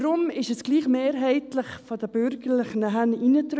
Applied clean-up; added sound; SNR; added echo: none; none; none; none.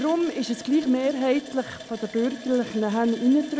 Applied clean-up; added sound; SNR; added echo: none; Water tap, faucet; 18 dB; none.